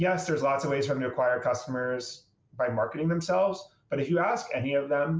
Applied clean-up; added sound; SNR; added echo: none; none; none; none.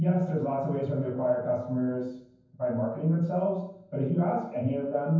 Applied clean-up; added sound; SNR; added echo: none; none; none; reverberation time 0.9 s.